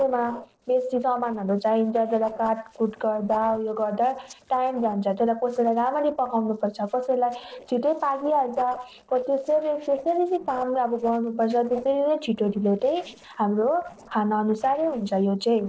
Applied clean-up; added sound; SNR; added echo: neural separator model SepFormer DNS4.